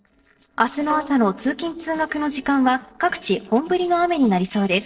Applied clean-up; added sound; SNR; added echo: neural separator model SepFormer DNS4.